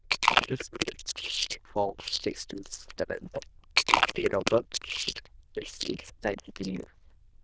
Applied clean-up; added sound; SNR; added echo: neural diffusion model UNIVERSE++.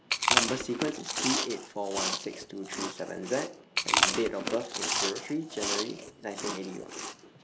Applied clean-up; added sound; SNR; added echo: none; Chewing, mastication; -3 dB; none.